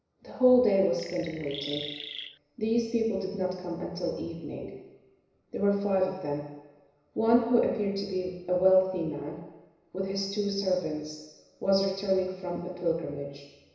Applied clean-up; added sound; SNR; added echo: none; Chirp, tweet; 11 dB; reverberation time 1.0 s.